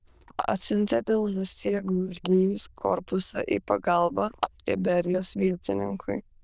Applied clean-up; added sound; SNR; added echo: neural diffusion model UNIVERSE++.